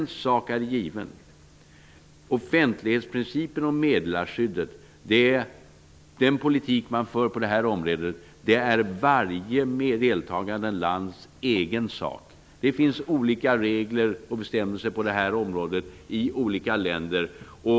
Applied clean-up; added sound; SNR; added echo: none; none; none; none.